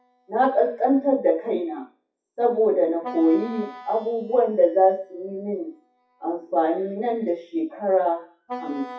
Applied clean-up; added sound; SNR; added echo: classical method WPE with log-MMSE.